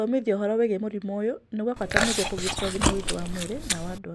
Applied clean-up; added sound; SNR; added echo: none; Chewing, mastication; 0 dB; none.